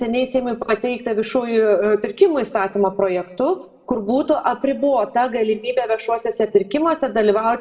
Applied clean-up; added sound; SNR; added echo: none; none; none; reverberation time 0.7 s.